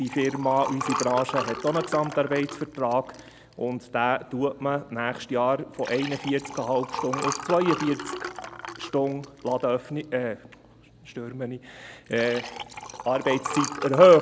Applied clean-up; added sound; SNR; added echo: none; Liquid; 10 dB; none.